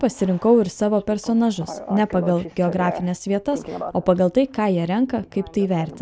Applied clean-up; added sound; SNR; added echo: none; none; none; none.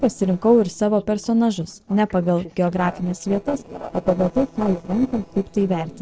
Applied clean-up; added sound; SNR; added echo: neural separator model SepFormer DNS4.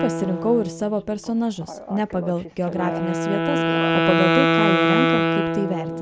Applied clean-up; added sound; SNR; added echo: none; Wind instrument, woodwind instrument; -2 dB; none.